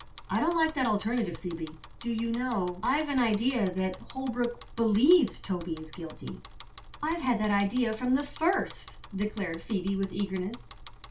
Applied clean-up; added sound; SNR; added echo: none; Bicycle; 16 dB; reverberation time 0.2 s.